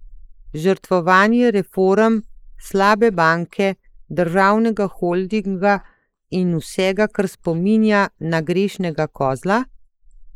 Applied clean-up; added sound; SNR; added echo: neural mask model Resemble Enhance denoiser.